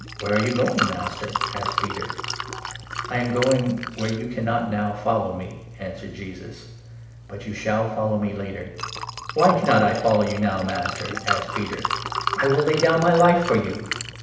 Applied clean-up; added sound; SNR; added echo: none; Liquid; 7 dB; reverberation time 0.8 s.